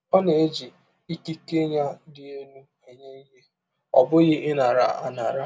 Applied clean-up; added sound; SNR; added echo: none; none; none; none.